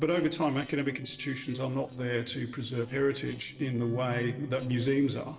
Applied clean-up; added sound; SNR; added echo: neural separator model SepFormer DNS4.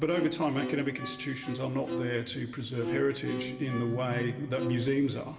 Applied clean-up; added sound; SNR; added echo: none; Bowed string instrument; 7 dB; reverberation time 1.7 s.